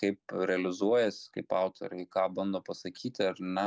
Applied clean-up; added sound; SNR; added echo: none; none; none; none.